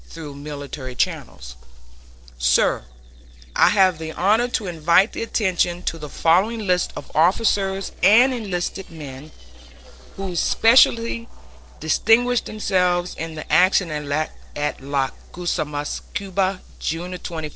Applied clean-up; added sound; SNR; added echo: neural separator model SepFormer DNS4.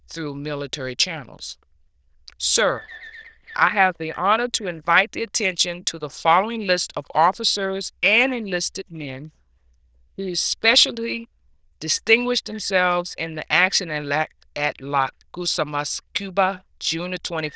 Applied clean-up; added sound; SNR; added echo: neural diffusion model UNIVERSE++.